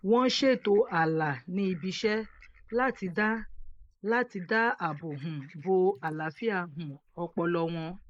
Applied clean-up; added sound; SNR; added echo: neural mask model Resemble Enhance denoiser.